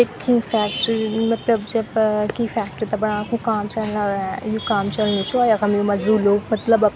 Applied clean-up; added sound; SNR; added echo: none; none; none; none.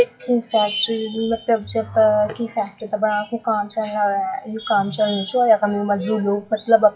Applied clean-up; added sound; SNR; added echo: classical method WPE with log-MMSE.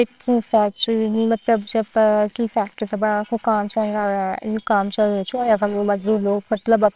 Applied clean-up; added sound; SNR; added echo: neural separator model SepFormer WHAMR!.